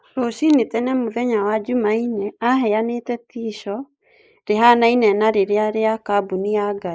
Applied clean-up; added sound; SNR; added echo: neural mask model Resemble Enhance denoiser.